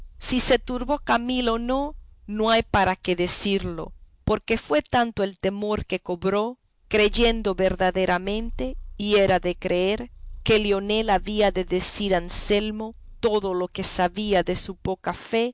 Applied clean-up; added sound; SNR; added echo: none; Purr; 15 dB; none.